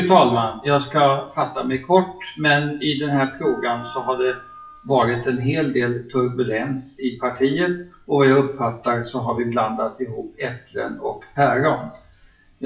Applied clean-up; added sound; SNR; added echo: classical method WPE with log-MMSE.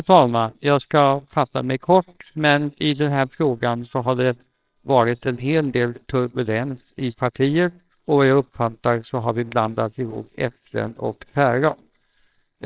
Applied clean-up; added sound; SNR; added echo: neural separator model SepFormer WHAMR!.